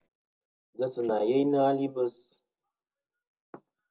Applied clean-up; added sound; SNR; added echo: neural separator model SepFormer DNS4.